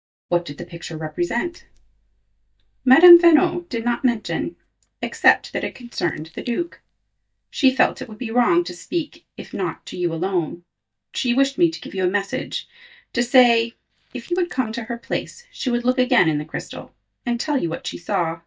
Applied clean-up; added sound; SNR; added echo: neural mask model DeepFilterNet 3.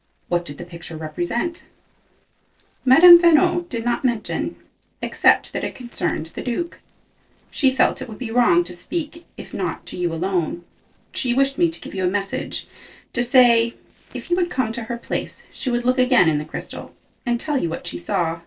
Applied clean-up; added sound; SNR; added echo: neural separator model SepFormer DNS4.